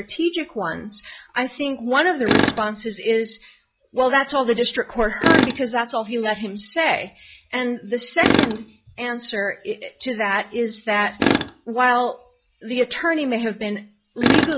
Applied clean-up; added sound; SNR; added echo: classical method log-MMSE.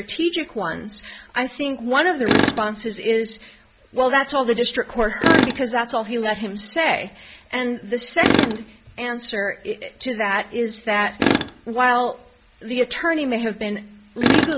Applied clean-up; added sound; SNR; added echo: none; Tools; 4 dB; none.